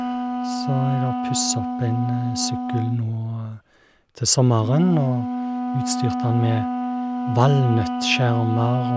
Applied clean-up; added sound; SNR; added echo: none; Wind instrument, woodwind instrument; 4 dB; none.